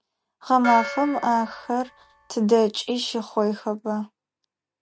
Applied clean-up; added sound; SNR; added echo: none; Gong; 13 dB; none.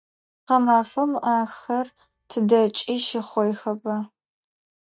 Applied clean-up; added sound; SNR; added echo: neural mask model DeepFilterNet 3.